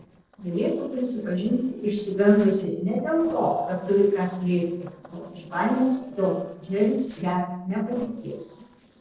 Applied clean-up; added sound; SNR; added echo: neural separator model SepFormer DNS4.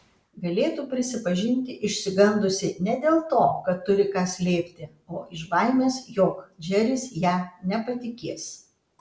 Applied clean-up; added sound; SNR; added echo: none; none; none; none.